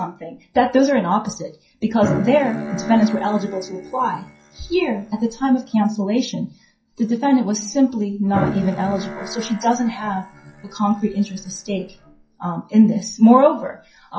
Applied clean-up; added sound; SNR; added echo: classical method WPE with log-MMSE.